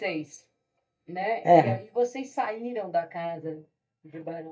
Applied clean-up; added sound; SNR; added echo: neural mask model DeepFilterNet 3.